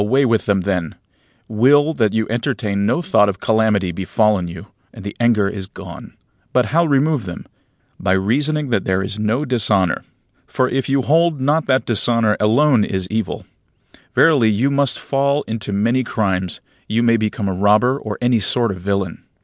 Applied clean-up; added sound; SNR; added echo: none; none; none; none.